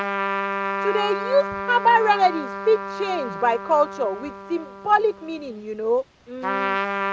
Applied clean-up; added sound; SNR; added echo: none; Trumpet; 6 dB; none.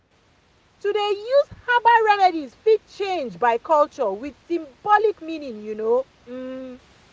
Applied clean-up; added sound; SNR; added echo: none; none; none; none.